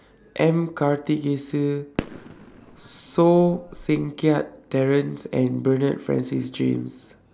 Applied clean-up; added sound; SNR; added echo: none; Fireworks; 14 dB; none.